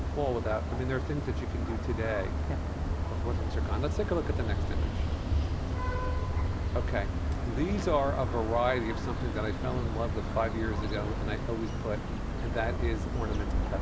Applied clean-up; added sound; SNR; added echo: none; Vehicle horn, car horn, honking; -3 dB; none.